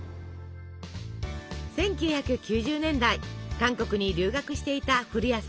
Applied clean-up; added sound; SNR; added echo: none; none; none; none.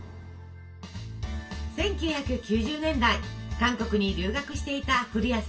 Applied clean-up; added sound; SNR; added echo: none; none; none; reverberation time 0.2 s.